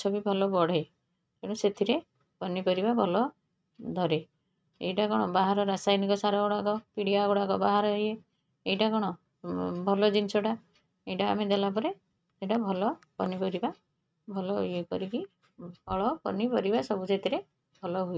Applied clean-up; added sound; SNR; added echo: neural mask model RNNoise.